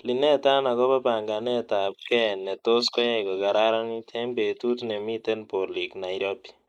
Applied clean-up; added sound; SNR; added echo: neural mask model Resemble Enhance denoiser.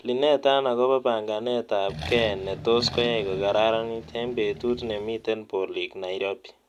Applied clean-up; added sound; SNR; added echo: none; Accelerating, revving, vroom; 12 dB; none.